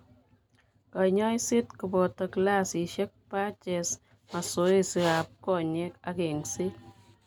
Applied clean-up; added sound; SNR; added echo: none; none; none; none.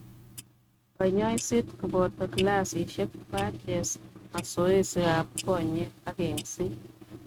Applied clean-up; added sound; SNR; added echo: neural mask model RNNoise.